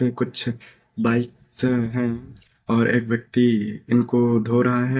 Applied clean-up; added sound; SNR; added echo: neural mask model DeepFilterNet 3.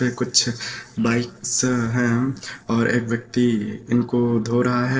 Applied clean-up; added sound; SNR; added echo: neural separator model SepFormer DNS4.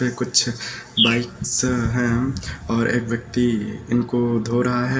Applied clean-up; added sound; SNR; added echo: none; Bird; 6 dB; reverberation time 1.8 s.